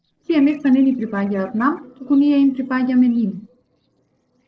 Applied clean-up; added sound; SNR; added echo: neural separator model SepFormer DNS4.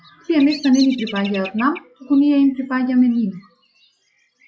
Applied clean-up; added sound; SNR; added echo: classical method log-MMSE.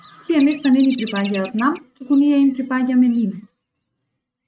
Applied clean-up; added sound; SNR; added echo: neural mask model RNNoise.